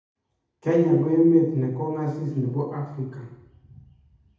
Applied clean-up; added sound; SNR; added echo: none; none; none; reverberation time 0.8 s.